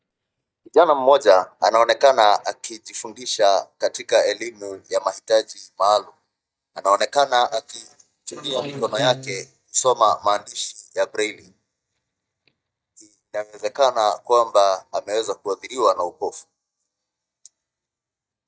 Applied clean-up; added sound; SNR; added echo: neural mask model DeepFilterNet 3.